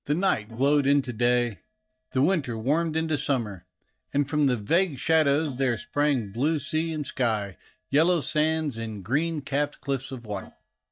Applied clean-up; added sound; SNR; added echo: neural mask model DeepFilterNet 3.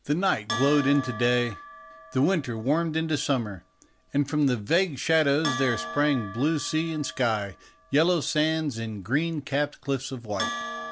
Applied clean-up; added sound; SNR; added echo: none; Bell; 12 dB; none.